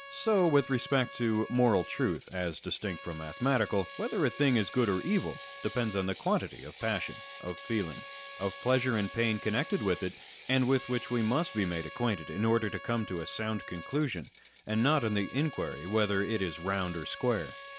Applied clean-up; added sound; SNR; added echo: none; Trumpet + Ratchet, pawl; 15 dB; none.